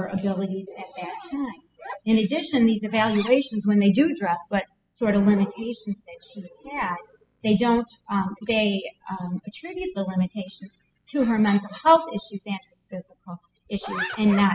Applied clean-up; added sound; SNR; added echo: classical method spectral subtraction.